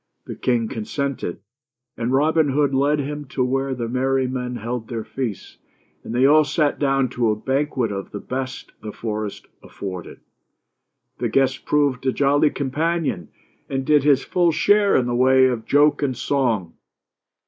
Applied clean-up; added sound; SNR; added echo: neural mask model Resemble Enhance denoiser.